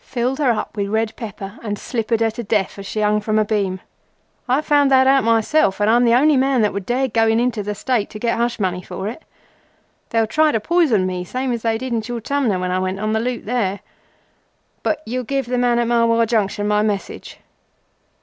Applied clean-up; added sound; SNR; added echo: none; none; none; none.